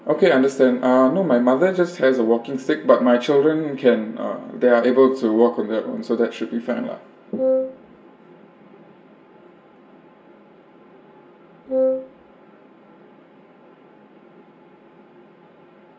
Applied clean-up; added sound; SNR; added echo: none; Wind instrument, woodwind instrument; 1 dB; reverberation time 0.2 s.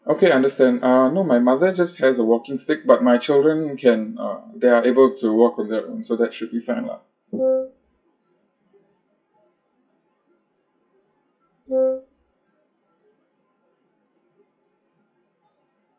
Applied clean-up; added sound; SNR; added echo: classical method WPE with log-MMSE.